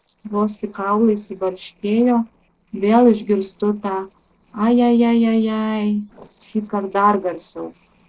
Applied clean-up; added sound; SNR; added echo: neural separator model SepFormer DNS4.